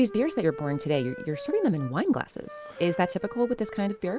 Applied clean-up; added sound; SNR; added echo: none; Wind instrument, woodwind instrument; 13 dB; none.